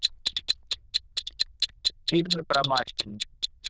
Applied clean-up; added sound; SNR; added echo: neural diffusion model UNIVERSE++.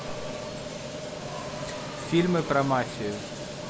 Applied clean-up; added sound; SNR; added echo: none; none; none; none.